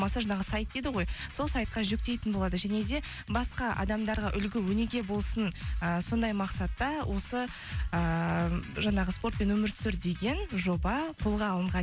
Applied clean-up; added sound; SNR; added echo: none; none; none; none.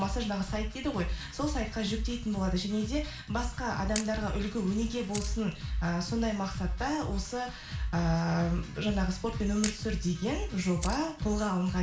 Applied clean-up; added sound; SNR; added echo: none; Camera; 15 dB; reverberation time 0.4 s.